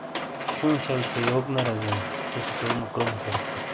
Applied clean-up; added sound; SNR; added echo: none; Mechanisms; 1 dB; none.